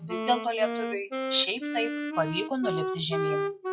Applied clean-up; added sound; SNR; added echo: classical method log-MMSE.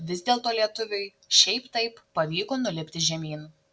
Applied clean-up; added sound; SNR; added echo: none; none; none; none.